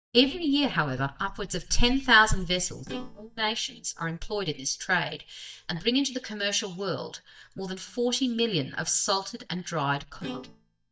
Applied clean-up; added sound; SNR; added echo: neural mask model DeepFilterNet 3.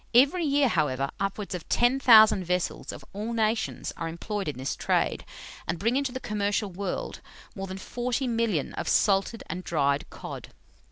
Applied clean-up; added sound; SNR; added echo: none; none; none; none.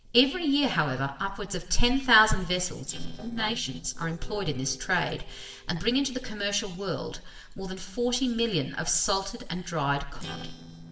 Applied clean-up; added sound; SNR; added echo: neural separator model SepFormer DNS4.